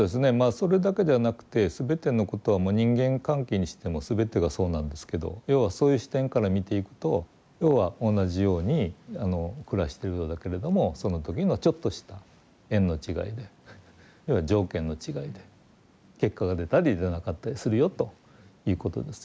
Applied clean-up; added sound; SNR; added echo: none; none; none; none.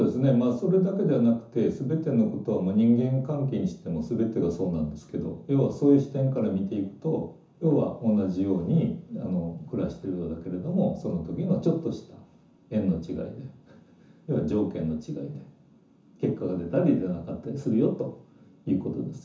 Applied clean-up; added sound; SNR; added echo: none; none; none; reverberation time 0.9 s.